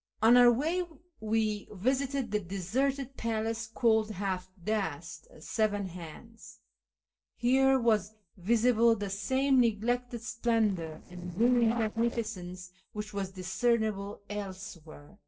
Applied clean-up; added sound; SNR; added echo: neural separator model SepFormer DNS4.